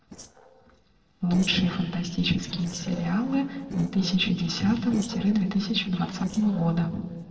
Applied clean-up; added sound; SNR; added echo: neural separator model SepFormer DNS4.